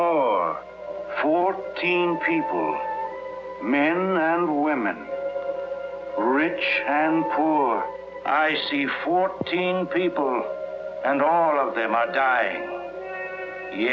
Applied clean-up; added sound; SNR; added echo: none; none; none; none.